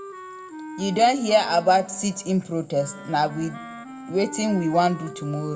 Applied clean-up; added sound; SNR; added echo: none; Wind instrument, woodwind instrument; 15 dB; reverberation time 1.4 s.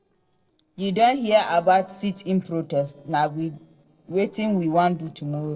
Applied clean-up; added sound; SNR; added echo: neural separator model SepFormer DNS4.